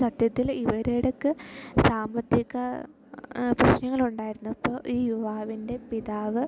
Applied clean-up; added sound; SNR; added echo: none; none; none; none.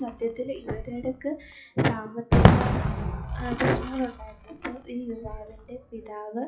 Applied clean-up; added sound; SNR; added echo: classical method WPE with log-MMSE.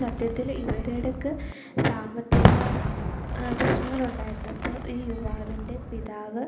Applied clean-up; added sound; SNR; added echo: none; Fireworks; -2 dB; reverberation time 0.8 s.